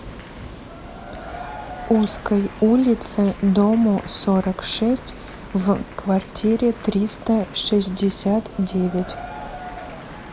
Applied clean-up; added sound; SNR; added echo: none; Ocean + Applause / Crowd / Cheering; 15 dB; none.